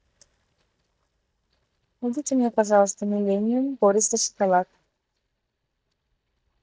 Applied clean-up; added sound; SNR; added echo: neural mask model DeepFilterNet 3.